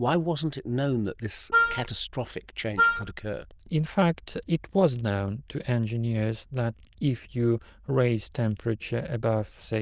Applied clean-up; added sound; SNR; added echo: neural diffusion model UNIVERSE++.